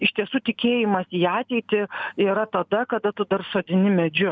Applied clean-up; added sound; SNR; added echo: none; none; none; none.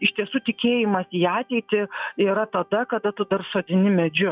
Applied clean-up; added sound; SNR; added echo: classical method log-MMSE.